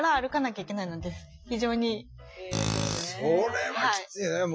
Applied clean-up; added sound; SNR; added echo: classical method Wiener filter.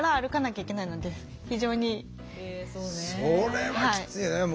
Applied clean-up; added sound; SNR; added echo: none; none; none; none.